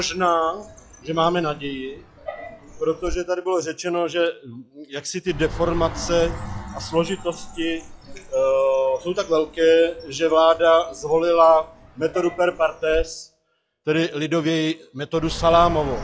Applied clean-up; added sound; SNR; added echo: classical method log-MMSE.